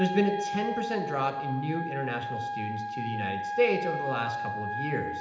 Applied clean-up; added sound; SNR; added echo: none; Wind instrument, woodwind instrument; 3 dB; reverberation time 0.8 s.